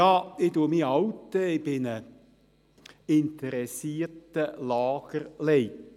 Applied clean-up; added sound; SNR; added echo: none; none; none; none.